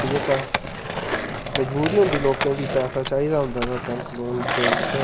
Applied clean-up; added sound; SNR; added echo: none; Skateboard; 2 dB; reverberation time 1.0 s.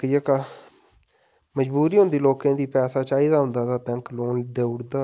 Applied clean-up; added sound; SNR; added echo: none; none; none; none.